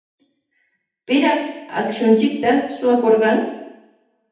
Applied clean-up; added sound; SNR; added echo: none; none; none; reverberation time 0.8 s.